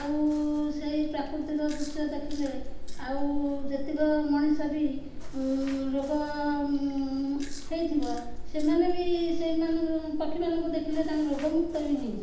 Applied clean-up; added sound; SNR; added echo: none; Chewing, mastication; 5 dB; reverberation time 0.8 s.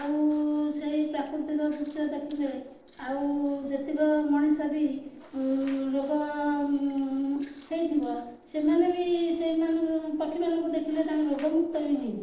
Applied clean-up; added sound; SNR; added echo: neural separator model SepFormer DNS4.